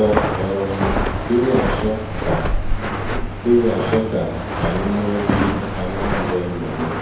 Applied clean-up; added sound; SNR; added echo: none; Walk, footsteps; 0 dB; reverberation time 0.9 s.